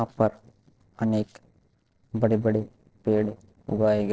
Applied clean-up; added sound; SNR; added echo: neural separator model SepFormer DNS4.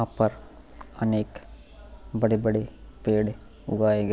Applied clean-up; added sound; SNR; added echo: none; none; none; none.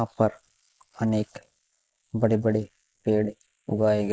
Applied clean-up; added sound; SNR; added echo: neural mask model Resemble Enhance denoiser.